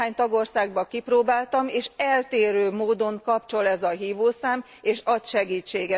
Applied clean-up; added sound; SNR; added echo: none; none; none; none.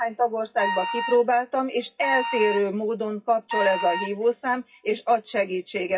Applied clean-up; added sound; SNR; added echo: classical method WPE with log-MMSE.